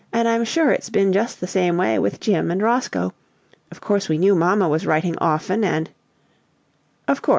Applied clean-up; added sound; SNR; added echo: none; none; none; none.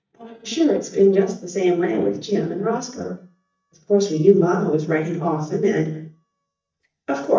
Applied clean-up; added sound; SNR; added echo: neural mask model DeepFilterNet 3.